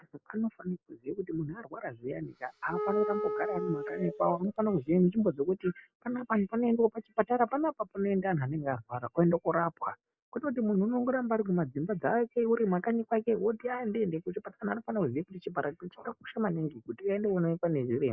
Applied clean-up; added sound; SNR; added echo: none; Wind instrument, woodwind instrument; 6 dB; none.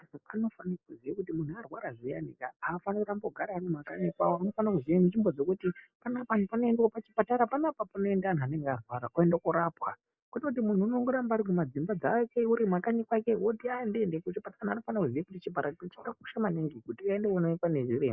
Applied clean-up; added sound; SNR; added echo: none; none; none; none.